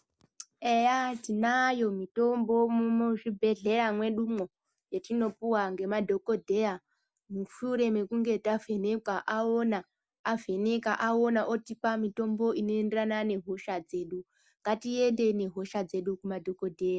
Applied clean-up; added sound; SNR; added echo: none; none; none; none.